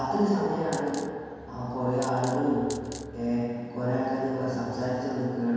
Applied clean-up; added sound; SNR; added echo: none; Coin (dropping); 16 dB; reverberation time 1.9 s.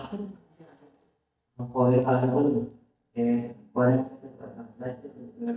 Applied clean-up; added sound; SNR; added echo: neural mask model DeepFilterNet 3.